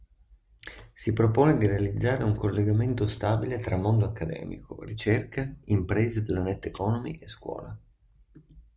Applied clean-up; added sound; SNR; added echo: none; none; none; none.